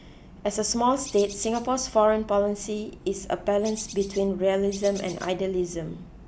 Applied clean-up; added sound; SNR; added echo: none; Bird; 17 dB; none.